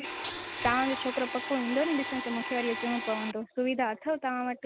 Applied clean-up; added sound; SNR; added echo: none; Domestic sounds, home sounds; 6 dB; none.